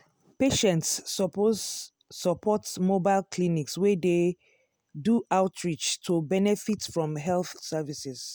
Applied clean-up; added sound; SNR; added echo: none; none; none; none.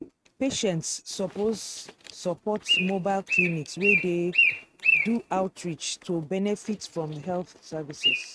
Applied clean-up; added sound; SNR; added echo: neural mask model RNNoise.